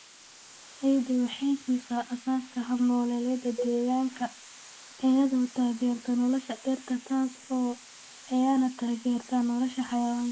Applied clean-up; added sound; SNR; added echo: neural mask model Resemble Enhance denoiser.